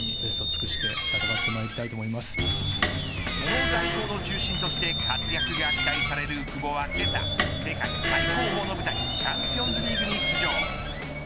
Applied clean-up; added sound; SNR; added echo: none; Squeak; -5 dB; none.